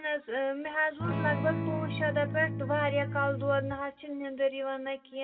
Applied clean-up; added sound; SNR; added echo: none; Electric guitar / Strum; 3 dB; reverberation time 0.1 s.